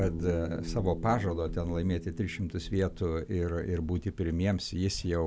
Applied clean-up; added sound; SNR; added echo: none; Bass guitar; 13 dB; none.